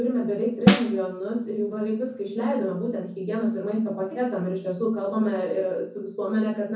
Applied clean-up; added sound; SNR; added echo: none; Snare drum; 0 dB; reverberation time 0.6 s.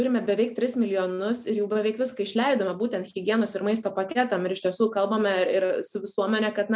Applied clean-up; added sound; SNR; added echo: none; none; none; none.